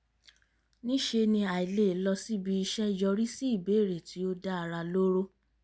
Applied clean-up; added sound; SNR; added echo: none; none; none; none.